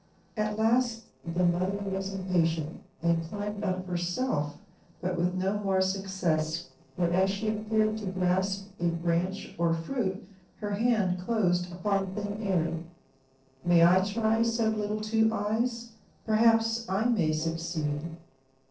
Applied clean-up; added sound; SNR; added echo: neural separator model SepFormer DNS4.